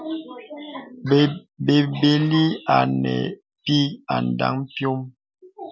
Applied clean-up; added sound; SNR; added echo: none; none; none; none.